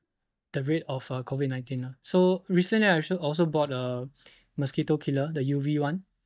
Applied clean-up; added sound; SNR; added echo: neural mask model DeepFilterNet 3.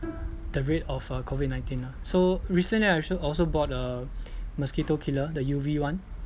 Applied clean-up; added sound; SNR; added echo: none; Bowed string instrument; 18 dB; none.